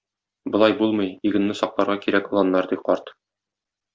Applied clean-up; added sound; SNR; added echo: none; none; none; none.